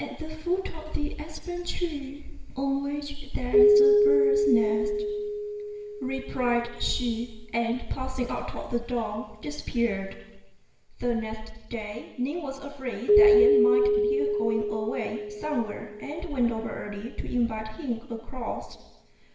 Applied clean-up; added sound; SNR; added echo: none; Keyboard (musical); -2 dB; reverberation time 1.0 s.